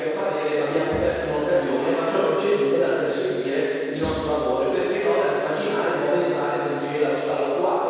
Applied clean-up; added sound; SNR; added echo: none; Bowed string instrument; 17 dB; reverberation time 2.2 s.